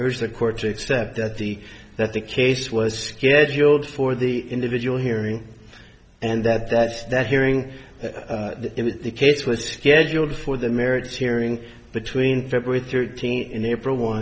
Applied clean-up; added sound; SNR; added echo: none; none; none; none.